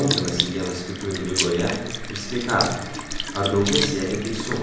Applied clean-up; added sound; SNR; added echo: none; Sink (filling or washing) / Liquid; 4 dB; reverberation time 0.9 s.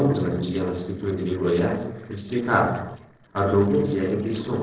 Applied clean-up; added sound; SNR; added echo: neural separator model SepFormer DNS4.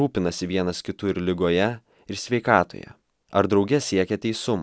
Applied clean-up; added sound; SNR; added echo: none; none; none; none.